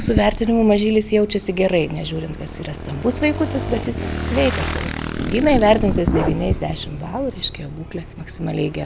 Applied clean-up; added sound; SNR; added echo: none; Motorcycle / Engine; 9 dB; none.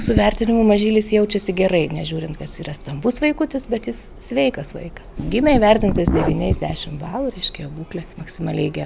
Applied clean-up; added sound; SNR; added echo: none; none; none; none.